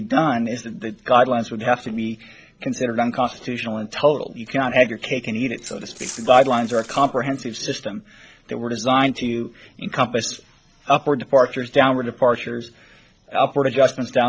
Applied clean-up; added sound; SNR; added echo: neural separator model SepFormer DNS4.